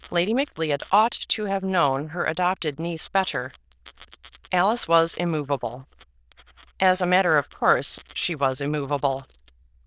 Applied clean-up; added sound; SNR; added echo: neural diffusion model UNIVERSE++.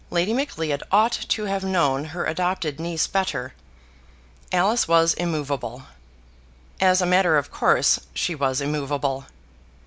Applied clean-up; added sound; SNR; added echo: none; none; none; none.